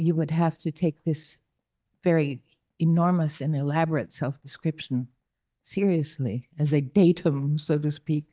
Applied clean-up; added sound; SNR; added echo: neural mask model DeepFilterNet 3.